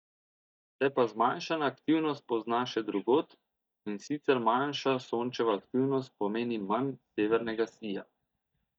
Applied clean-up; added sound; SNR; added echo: neural mask model DeepFilterNet 3.